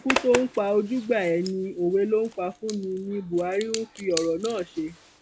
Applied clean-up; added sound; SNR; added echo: none; Zipper (clothing); 10 dB; none.